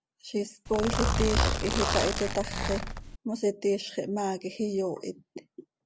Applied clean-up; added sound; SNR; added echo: none; Zipper (clothing); -2 dB; none.